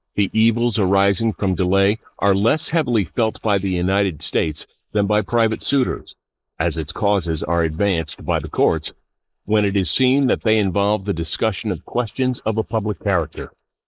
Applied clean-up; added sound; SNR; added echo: neural mask model Resemble Enhance denoiser.